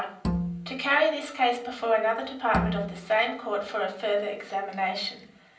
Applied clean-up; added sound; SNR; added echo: none; Bowed string instrument; 5 dB; reverberation time 0.6 s.